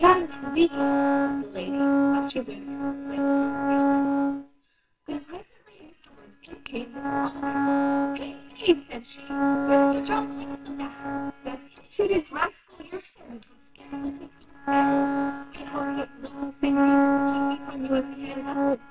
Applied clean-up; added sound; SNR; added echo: neural separator model SepFormer WHAMR!.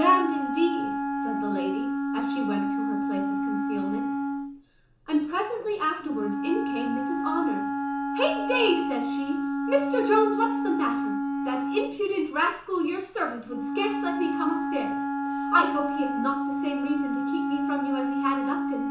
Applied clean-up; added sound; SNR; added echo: none; Wind instrument, woodwind instrument; 0 dB; reverberation time 0.8 s.